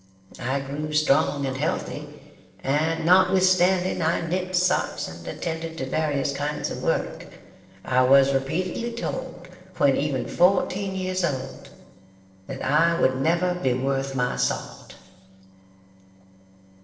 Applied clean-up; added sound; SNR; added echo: neural separator model SepFormer DNS4.